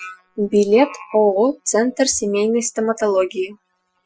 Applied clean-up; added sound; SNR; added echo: classical method Wiener filter.